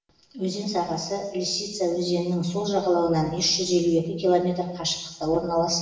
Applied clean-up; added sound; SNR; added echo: none; none; none; reverberation time 0.9 s.